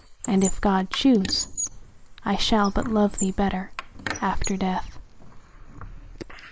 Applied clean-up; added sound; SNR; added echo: neural mask model Resemble Enhance denoiser.